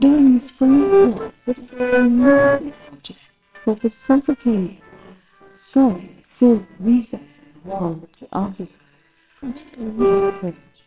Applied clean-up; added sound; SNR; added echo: neural separator model SepFormer WHAMR!.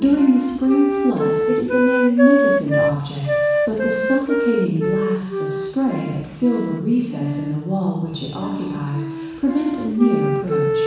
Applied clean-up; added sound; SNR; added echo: none; Wind instrument, woodwind instrument; 2 dB; reverberation time 1.1 s.